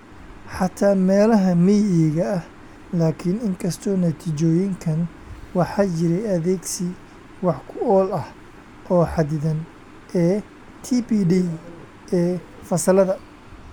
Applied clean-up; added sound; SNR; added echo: none; none; none; none.